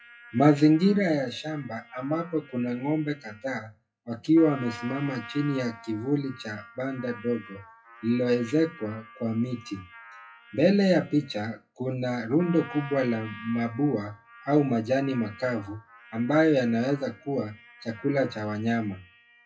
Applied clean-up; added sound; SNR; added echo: classical method WPE with log-MMSE.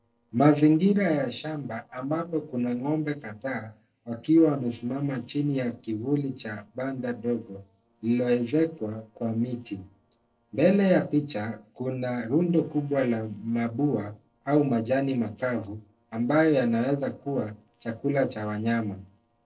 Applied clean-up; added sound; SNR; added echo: neural separator model SepFormer DNS4.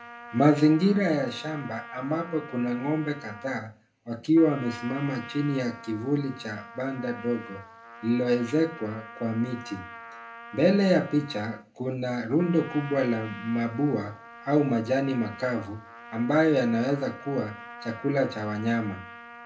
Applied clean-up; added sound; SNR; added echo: none; Trumpet; 16 dB; reverberation time 0.3 s.